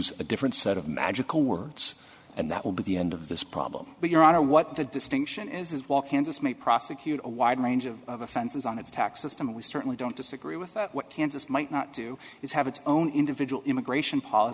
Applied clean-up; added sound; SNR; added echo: none; none; none; none.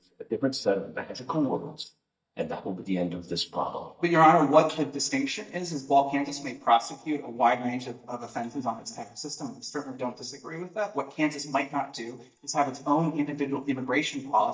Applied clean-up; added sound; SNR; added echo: neural mask model DeepFilterNet 3.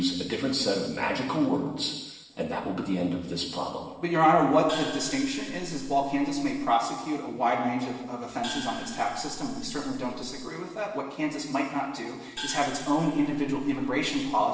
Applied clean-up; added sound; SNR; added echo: neural separator model SepFormer DNS4.